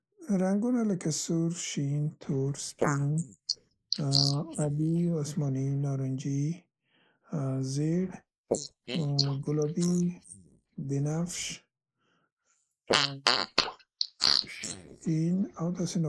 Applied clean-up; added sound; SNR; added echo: neural mask model Resemble Enhance denoiser.